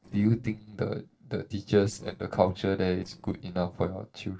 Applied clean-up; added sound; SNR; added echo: neural separator model SepFormer DNS4.